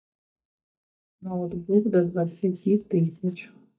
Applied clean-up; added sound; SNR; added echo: neural mask model DeepFilterNet 3.